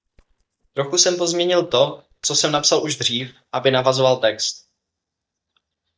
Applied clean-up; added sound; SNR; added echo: neural mask model DeepFilterNet 3.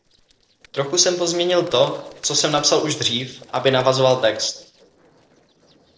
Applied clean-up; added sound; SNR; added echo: neural separator model SepFormer DNS4.